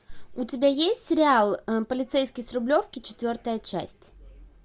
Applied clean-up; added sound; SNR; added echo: none; none; none; none.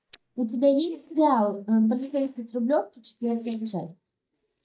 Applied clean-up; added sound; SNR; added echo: neural mask model DeepFilterNet 3.